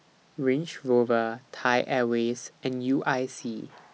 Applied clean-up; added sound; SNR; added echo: none; none; none; none.